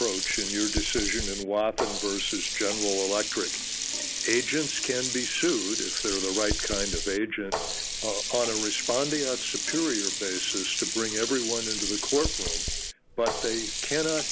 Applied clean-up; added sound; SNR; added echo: none; Sink (filling or washing); 0 dB; none.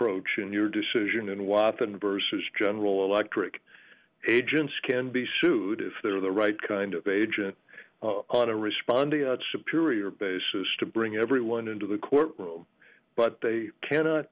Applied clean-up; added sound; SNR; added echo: none; none; none; none.